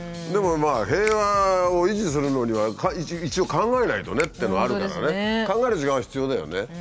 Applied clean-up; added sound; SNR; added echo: none; Finger snapping; 18 dB; none.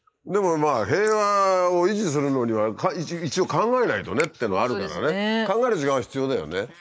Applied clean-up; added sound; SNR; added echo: neural mask model Resemble Enhance denoiser.